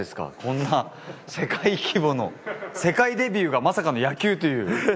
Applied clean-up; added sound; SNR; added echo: none; none; none; none.